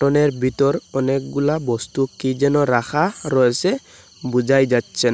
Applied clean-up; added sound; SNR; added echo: none; none; none; none.